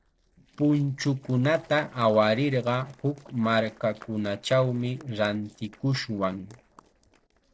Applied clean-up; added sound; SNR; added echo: neural separator model SepFormer DNS4.